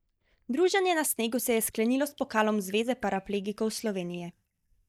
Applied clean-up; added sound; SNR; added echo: neural mask model DeepFilterNet 3.